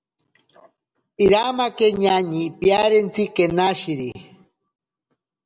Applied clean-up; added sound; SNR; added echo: none; none; none; none.